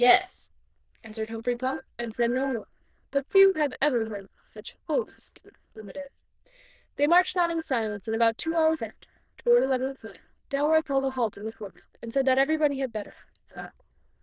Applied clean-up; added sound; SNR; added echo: neural diffusion model UNIVERSE++.